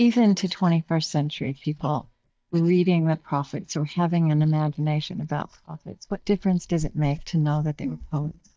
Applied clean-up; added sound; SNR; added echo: neural mask model DeepFilterNet 3.